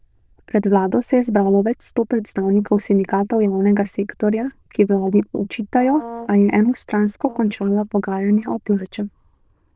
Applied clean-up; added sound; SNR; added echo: neural diffusion model UNIVERSE++.